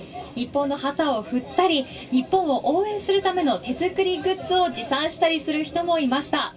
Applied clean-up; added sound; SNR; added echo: none; none; none; reverberation time 0.1 s.